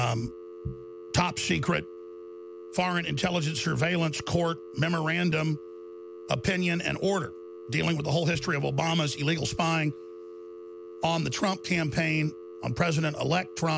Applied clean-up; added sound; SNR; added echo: none; Telephone; 14 dB; none.